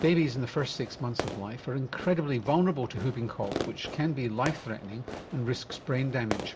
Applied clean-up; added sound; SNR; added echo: none; Fireworks; 10 dB; reverberation time 0.2 s.